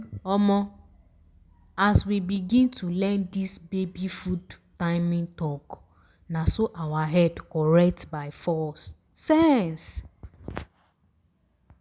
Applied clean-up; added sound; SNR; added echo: none; none; none; none.